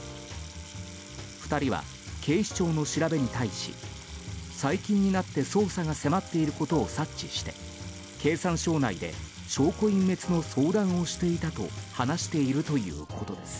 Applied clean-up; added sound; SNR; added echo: none; Sink (filling or washing) / Water tap, faucet; 19 dB; none.